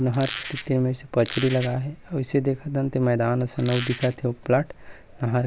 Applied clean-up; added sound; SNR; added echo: none; Squeak; 12 dB; none.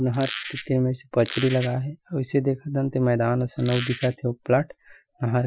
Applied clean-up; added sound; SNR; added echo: classical method Wiener filter.